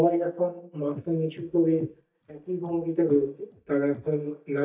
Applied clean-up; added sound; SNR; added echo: neural mask model DeepFilterNet 3.